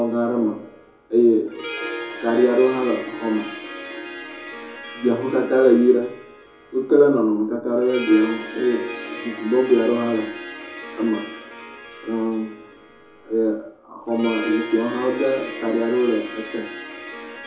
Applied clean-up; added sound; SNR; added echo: none; Harp; 12 dB; reverberation time 0.6 s.